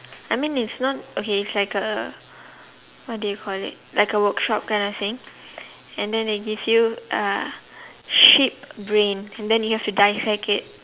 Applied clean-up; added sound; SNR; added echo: none; none; none; none.